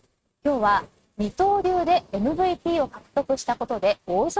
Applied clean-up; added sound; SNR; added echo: neural mask model RNNoise.